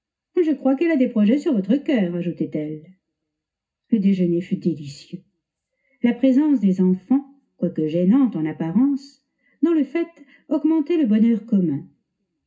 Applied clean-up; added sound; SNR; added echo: none; none; none; reverberation time 0.4 s.